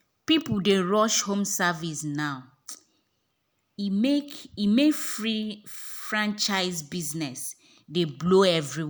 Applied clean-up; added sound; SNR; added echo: none; none; none; none.